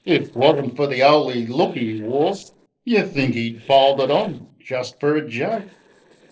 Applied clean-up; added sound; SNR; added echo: neural separator model SepFormer DNS4.